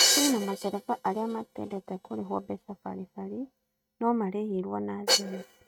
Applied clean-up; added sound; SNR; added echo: neural mask model RNNoise.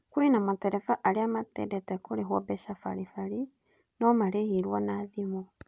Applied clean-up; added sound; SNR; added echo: none; none; none; none.